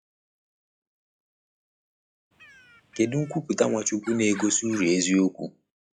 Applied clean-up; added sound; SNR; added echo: classical method log-MMSE.